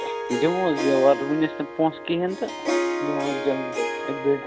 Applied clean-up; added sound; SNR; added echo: none; Harp; 4 dB; none.